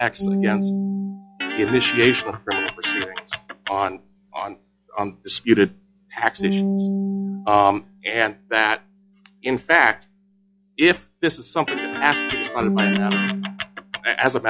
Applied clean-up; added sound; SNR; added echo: classical method log-MMSE.